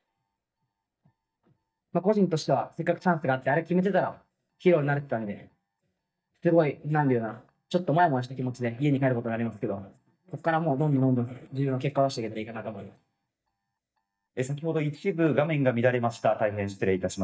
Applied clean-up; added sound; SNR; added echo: neural mask model DeepFilterNet 3.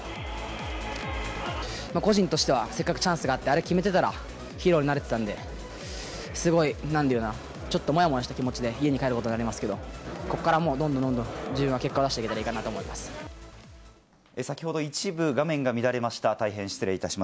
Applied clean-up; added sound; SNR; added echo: none; none; none; none.